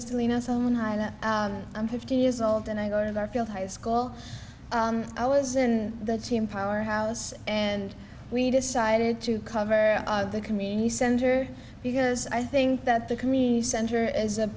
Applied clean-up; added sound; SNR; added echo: none; none; none; none.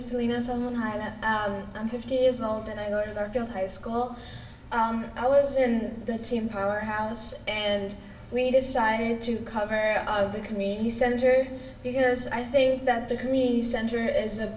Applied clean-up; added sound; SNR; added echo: none; none; none; reverberation time 0.6 s.